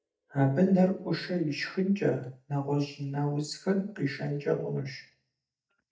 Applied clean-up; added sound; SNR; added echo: neural mask model DeepFilterNet 3.